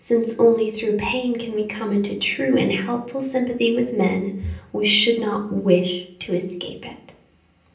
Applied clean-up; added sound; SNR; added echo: none; none; none; reverberation time 0.6 s.